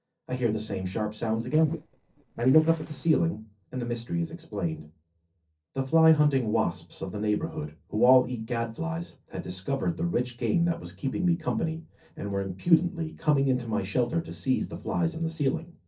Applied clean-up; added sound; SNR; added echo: neural separator model SepFormer DNS4.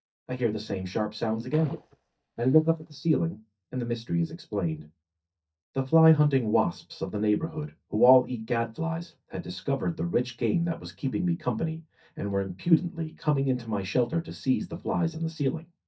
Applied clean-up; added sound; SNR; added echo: neural mask model DeepFilterNet 3.